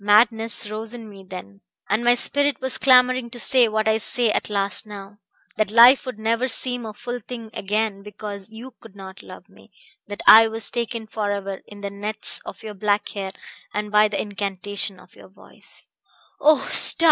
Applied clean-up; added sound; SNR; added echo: none; none; none; none.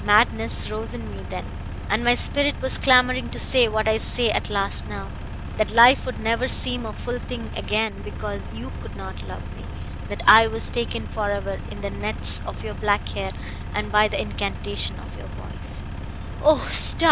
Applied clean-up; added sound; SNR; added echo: none; Engine; 6 dB; none.